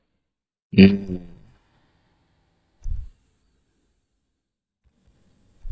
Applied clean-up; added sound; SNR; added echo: neural mask model DeepFilterNet 3.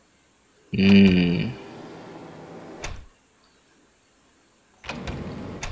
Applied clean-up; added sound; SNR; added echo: none; Sliding door; 14 dB; none.